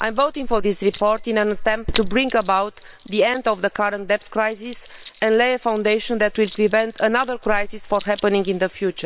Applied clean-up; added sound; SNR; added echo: neural separator model SepFormer WHAM!.